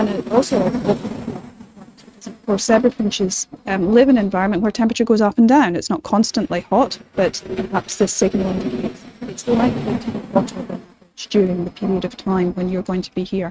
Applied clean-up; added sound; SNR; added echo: neural mask model RNNoise.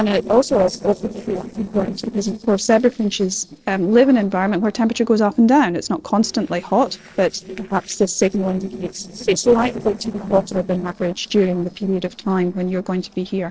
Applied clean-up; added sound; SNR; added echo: neural separator model SepFormer DNS4.